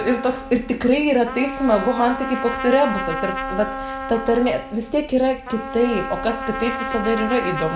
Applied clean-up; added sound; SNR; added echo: none; Trumpet; 8 dB; none.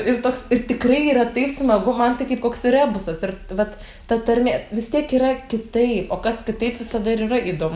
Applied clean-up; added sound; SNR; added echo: none; none; none; none.